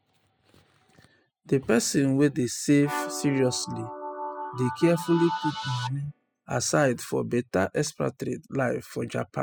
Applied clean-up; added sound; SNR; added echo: classical method spectral subtraction.